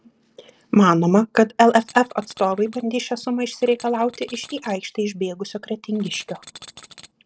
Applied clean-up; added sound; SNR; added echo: neural separator model SepFormer DNS4.